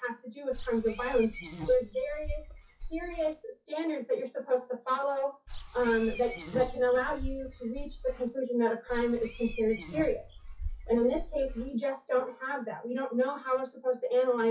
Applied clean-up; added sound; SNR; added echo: classical method WPE with log-MMSE.